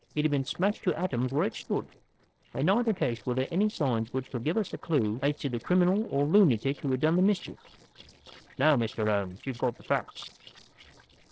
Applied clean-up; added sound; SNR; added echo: neural separator model SepFormer DNS4.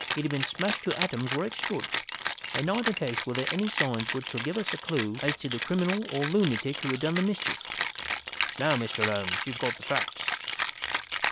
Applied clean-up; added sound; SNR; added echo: none; Rattle (instrument); 0 dB; none.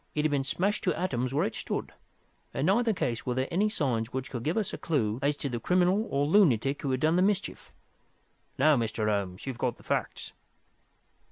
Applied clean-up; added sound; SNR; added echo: none; none; none; none.